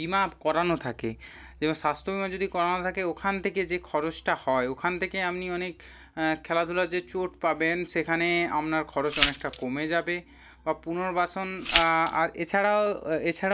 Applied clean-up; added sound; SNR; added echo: none; Glass; 0 dB; none.